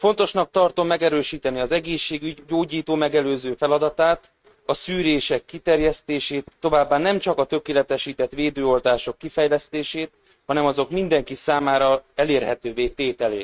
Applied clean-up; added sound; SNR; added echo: neural mask model RNNoise.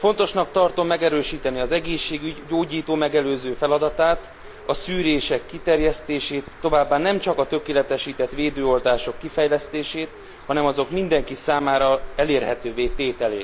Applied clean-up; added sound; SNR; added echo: none; Bird; 13 dB; none.